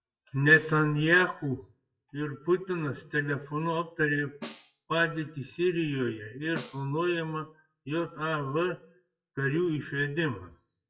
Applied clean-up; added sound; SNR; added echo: classical method WPE with log-MMSE.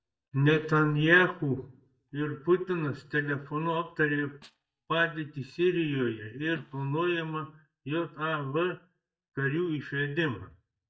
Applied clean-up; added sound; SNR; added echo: neural mask model DeepFilterNet 3.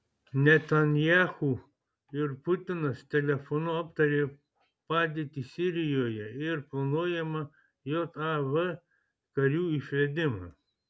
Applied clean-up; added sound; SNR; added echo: none; none; none; none.